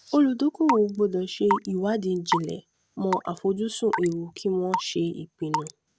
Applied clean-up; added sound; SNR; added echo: none; Raindrop / Drip / Water tap, faucet; 7 dB; none.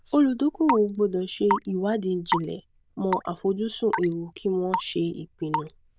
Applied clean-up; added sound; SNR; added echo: neural diffusion model UNIVERSE++.